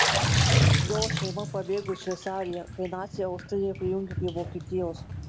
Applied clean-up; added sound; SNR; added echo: none; Bathtub (filling or washing) + Sliding door; -4 dB; none.